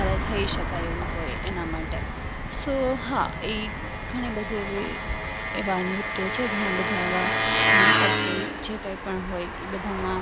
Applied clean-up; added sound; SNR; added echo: none; Engine; -4 dB; none.